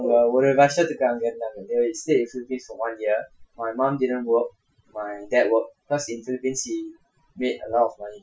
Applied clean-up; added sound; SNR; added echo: classical method Wiener filter.